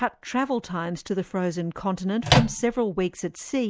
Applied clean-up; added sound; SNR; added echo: none; Microwave oven; -4 dB; none.